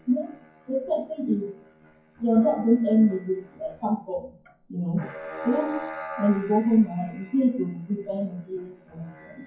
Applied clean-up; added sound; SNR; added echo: classical method WPE with log-MMSE.